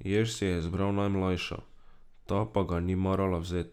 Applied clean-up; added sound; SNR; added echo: none; none; none; none.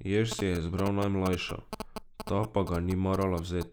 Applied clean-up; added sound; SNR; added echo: neural mask model Resemble Enhance denoiser.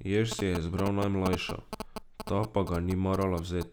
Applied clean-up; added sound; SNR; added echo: none; Telephone; 12 dB; none.